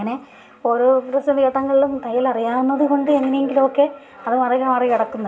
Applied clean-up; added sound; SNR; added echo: none; none; none; reverberation time 0.4 s.